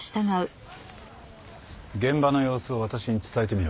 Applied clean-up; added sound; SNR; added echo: none; none; none; none.